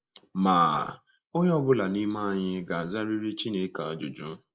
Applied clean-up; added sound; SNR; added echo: neural mask model Resemble Enhance denoiser.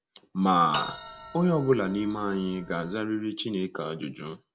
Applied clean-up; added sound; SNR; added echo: none; Bell; 13 dB; none.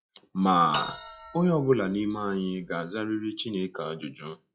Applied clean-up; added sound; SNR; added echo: classical method log-MMSE.